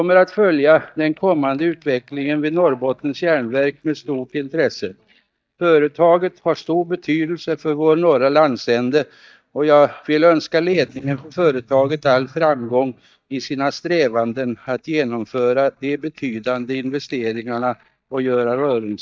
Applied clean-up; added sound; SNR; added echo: neural mask model DeepFilterNet 3.